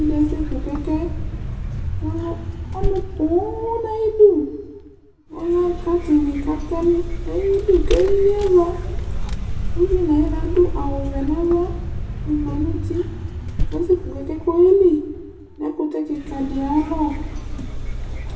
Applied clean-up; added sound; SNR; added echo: none; Vehicle; 4 dB; reverberation time 0.8 s.